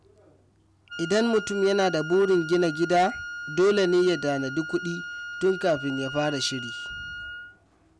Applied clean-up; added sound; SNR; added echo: none; Wind instrument, woodwind instrument; 11 dB; none.